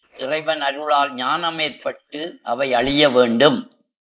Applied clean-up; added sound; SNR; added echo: neural mask model Resemble Enhance denoiser.